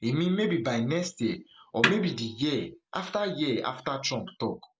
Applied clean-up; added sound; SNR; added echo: none; Snare drum; 4 dB; none.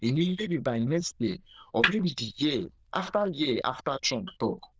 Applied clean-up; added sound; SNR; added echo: neural diffusion model UNIVERSE++.